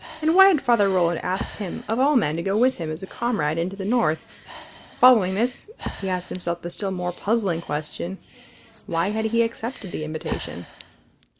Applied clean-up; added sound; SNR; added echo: none; Breathing; 17 dB; none.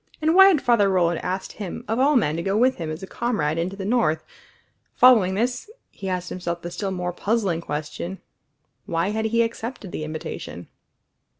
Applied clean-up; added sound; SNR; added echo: none; none; none; none.